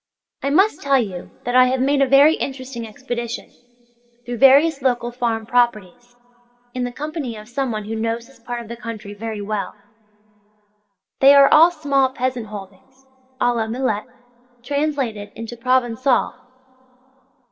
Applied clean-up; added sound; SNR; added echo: none; none; none; reverberation time 2.1 s.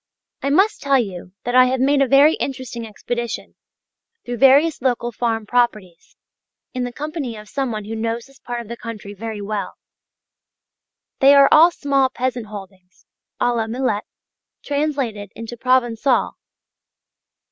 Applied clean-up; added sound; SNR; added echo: none; none; none; none.